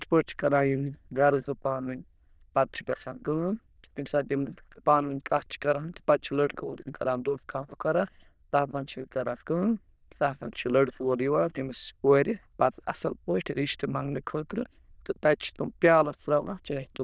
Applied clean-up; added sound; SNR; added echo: neural diffusion model UNIVERSE++.